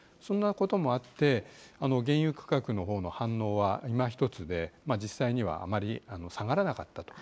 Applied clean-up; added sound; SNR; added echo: none; none; none; none.